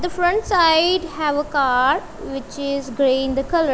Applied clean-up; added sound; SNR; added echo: none; none; none; none.